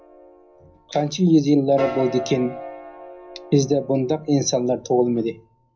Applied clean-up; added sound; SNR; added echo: none; Piano; 14 dB; reverberation time 0.4 s.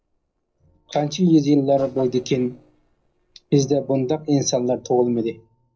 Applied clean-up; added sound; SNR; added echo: neural separator model SepFormer DNS4.